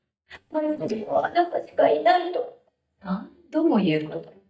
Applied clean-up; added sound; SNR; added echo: neural mask model DeepFilterNet 3.